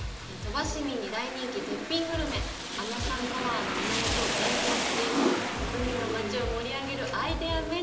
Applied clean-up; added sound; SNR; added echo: none; Rain; 0 dB; reverberation time 0.6 s.